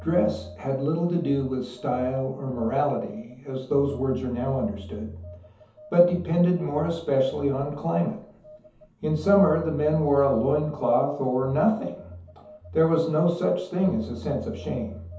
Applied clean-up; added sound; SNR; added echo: none; Telephone; 18 dB; reverberation time 0.6 s.